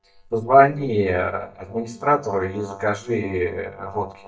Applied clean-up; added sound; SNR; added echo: neural mask model DeepFilterNet 3.